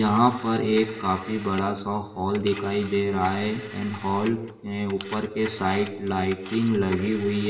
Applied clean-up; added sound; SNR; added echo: none; Telephone; 17 dB; reverberation time 0.9 s.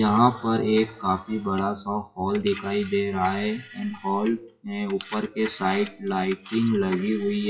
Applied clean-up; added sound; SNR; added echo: classical method WPE with log-MMSE.